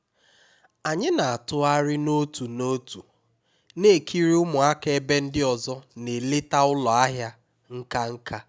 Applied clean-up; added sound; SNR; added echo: none; none; none; none.